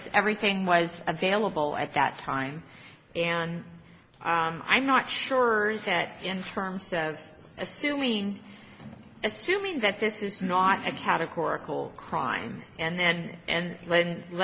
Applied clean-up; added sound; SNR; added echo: none; none; none; none.